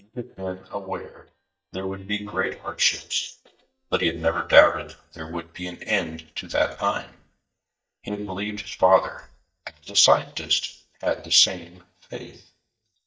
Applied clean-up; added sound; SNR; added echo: neural mask model DeepFilterNet 3.